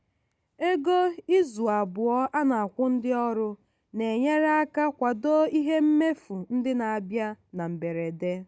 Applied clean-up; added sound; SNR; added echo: none; none; none; none.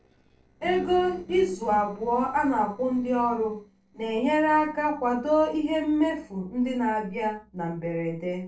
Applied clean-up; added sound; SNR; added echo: neural separator model SepFormer DNS4.